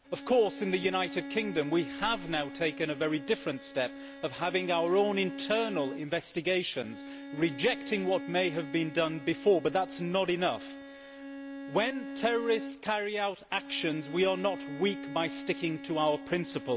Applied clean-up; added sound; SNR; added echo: none; Bowed string instrument; 11 dB; none.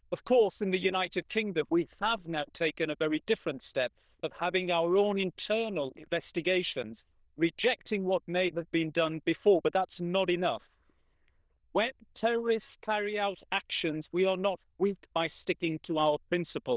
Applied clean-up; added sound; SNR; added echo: neural diffusion model UNIVERSE++.